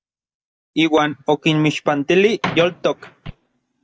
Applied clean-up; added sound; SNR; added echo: neural mask model DeepFilterNet 3.